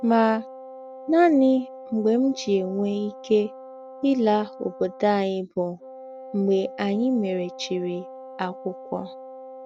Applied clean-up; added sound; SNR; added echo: none; Wind instrument, woodwind instrument; 16 dB; none.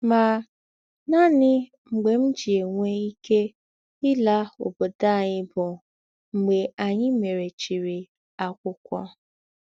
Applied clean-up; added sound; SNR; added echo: none; none; none; none.